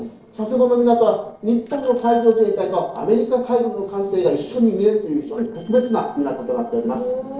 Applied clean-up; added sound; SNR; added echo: neural separator model SepFormer DNS4.